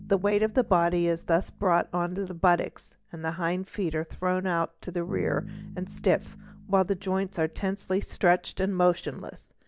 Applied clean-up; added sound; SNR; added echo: none; Bass guitar; 18 dB; none.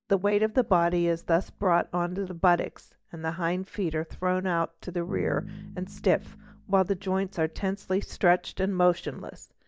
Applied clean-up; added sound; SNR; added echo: neural mask model DeepFilterNet 3.